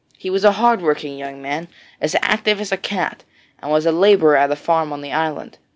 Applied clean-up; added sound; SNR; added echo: none; none; none; none.